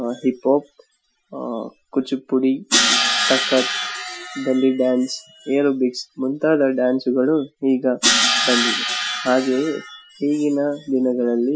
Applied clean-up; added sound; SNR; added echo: classical method Wiener filter.